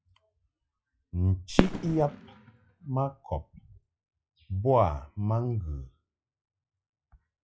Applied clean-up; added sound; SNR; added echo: classical method log-MMSE.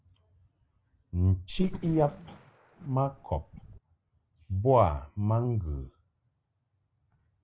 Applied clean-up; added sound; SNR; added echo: neural mask model Resemble Enhance denoiser.